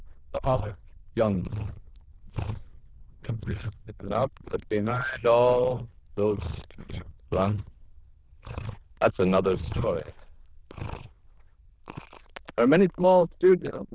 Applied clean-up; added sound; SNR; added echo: neural diffusion model UNIVERSE++.